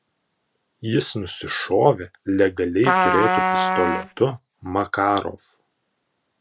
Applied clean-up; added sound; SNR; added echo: none; Trumpet; -2 dB; none.